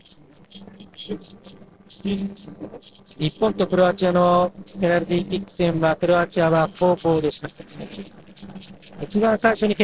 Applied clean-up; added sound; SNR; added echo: neural separator model SepFormer DNS4.